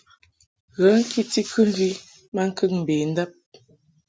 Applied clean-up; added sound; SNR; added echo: none; none; none; none.